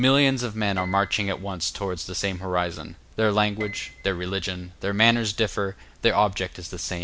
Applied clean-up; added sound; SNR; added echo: none; Piano; 20 dB; none.